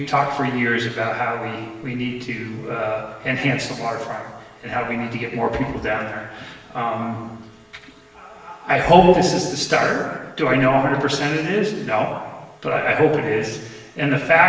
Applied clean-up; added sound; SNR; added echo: none; none; none; reverberation time 1.2 s.